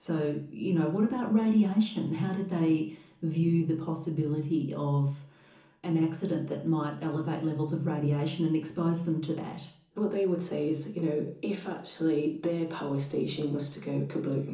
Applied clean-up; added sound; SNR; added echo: none; none; none; reverberation time 0.7 s.